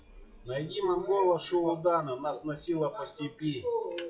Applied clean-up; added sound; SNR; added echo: classical method WPE with log-MMSE.